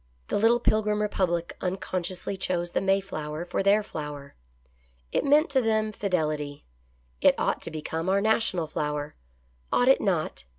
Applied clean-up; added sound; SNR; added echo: none; none; none; none.